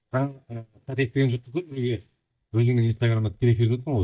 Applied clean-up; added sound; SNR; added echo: neural mask model DeepFilterNet 3.